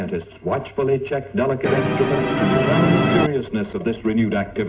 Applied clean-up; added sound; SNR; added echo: none; Musical instrument; -3 dB; none.